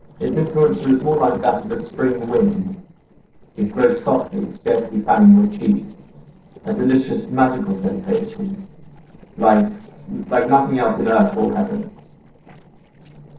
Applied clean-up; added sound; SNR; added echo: neural separator model SepFormer DNS4.